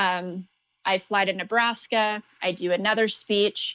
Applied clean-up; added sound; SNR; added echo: neural mask model Resemble Enhance denoiser.